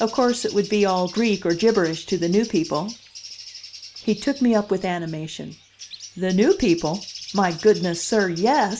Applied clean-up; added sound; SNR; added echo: none; Bird; 16 dB; none.